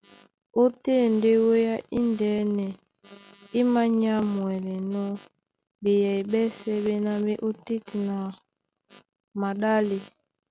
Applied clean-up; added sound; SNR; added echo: none; none; none; none.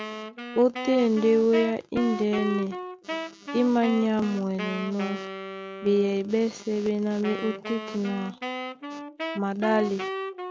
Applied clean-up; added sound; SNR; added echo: none; Wind instrument, woodwind instrument; 9 dB; none.